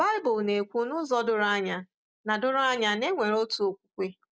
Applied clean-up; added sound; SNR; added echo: none; none; none; none.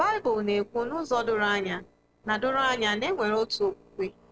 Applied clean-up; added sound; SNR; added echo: neural separator model SepFormer DNS4.